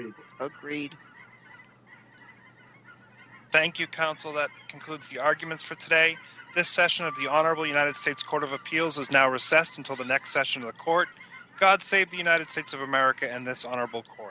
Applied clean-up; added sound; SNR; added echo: none; Chirp, tweet / Fowl + Marimba, xylophone; 19 dB; none.